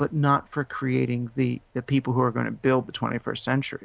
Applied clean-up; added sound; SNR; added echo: none; none; none; none.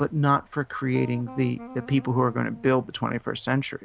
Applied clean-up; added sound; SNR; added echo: none; Wind instrument, woodwind instrument; 17 dB; none.